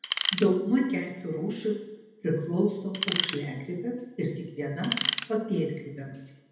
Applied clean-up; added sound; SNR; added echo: none; Tools; 2 dB; reverberation time 0.9 s.